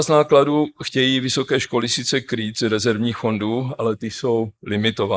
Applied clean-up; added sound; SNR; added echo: neural mask model Resemble Enhance denoiser.